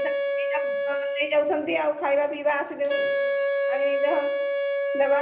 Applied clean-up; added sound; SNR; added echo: none; Wind instrument, woodwind instrument; 0 dB; reverberation time 0.5 s.